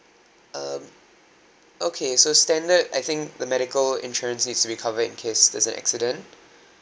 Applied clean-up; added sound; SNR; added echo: none; none; none; none.